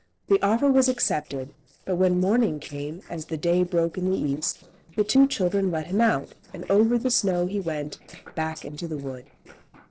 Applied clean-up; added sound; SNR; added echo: neural separator model SepFormer DNS4.